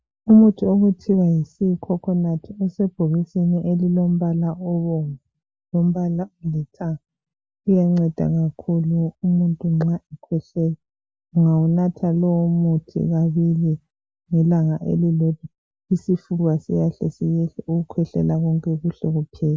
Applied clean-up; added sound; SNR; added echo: none; none; none; none.